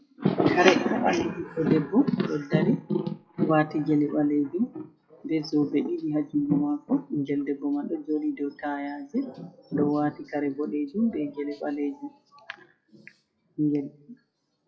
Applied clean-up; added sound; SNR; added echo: classical method WPE with log-MMSE.